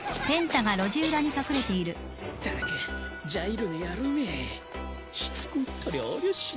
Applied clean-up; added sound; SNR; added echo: none; Piano; 16 dB; none.